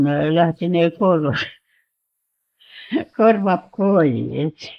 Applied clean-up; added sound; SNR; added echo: neural mask model Resemble Enhance denoiser.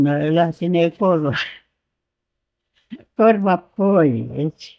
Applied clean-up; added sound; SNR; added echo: neural mask model DeepFilterNet 3.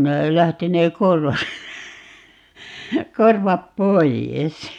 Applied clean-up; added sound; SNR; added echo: none; none; none; none.